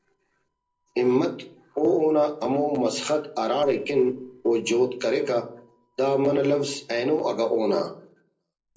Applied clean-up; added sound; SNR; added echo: neural separator model SepFormer DNS4.